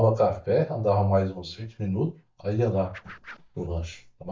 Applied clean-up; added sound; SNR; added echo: neural mask model DeepFilterNet 3.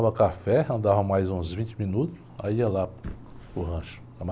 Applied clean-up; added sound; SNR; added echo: none; none; none; none.